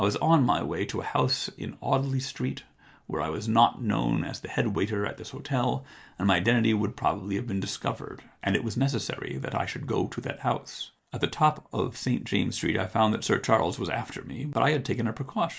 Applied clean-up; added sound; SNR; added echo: neural mask model Resemble Enhance denoiser.